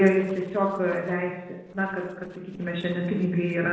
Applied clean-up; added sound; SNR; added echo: neural separator model SepFormer DNS4.